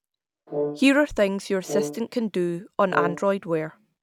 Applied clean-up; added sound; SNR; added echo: none; Brass instrument; 8 dB; none.